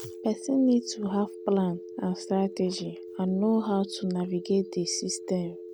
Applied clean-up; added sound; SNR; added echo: none; Telephone; 13 dB; none.